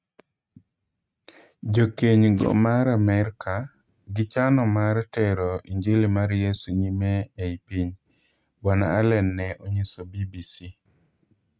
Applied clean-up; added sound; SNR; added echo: neural mask model RNNoise.